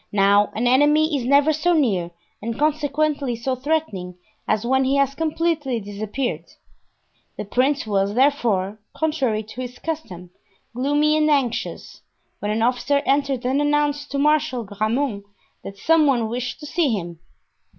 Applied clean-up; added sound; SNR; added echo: none; none; none; none.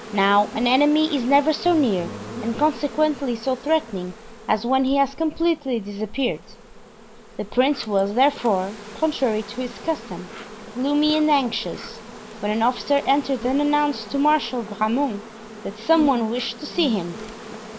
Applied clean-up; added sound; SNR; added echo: none; Insect; 14 dB; none.